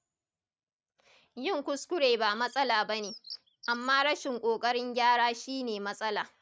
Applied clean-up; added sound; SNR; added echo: neural mask model RNNoise.